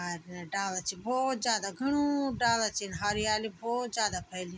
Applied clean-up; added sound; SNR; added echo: none; none; none; none.